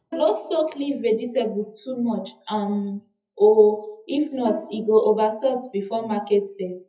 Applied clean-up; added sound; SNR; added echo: classical method WPE with log-MMSE.